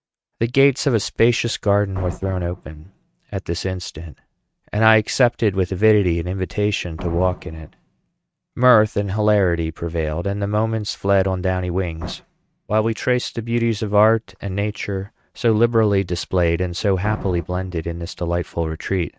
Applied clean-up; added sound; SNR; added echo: neural mask model RNNoise.